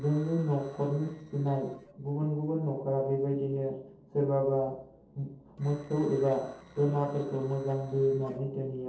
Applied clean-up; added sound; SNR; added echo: neural separator model SepFormer DNS4.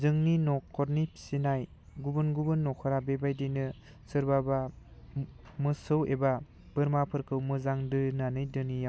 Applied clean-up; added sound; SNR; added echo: none; none; none; none.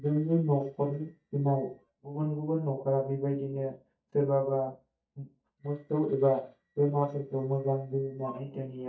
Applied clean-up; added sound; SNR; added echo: neural mask model DeepFilterNet 3.